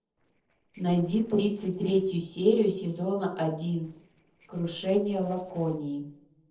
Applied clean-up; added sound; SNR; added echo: neural separator model SepFormer DNS4.